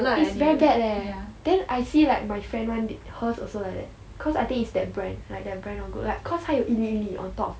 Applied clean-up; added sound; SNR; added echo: none; none; none; none.